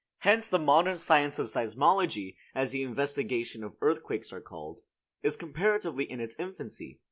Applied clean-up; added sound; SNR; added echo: none; none; none; none.